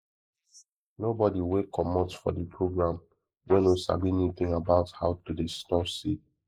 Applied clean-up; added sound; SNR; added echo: neural mask model Resemble Enhance denoiser.